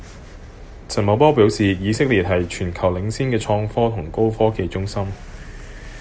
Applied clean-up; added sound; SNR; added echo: none; none; none; none.